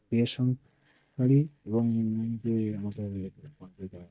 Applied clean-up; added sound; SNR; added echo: neural mask model DeepFilterNet 3.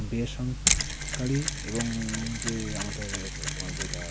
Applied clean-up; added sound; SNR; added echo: none; Mechanisms; -3 dB; none.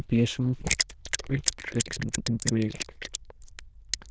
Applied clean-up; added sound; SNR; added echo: neural diffusion model UNIVERSE++.